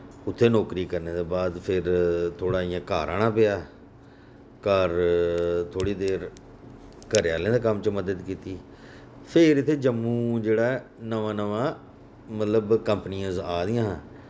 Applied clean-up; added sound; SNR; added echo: none; Crack; 17 dB; none.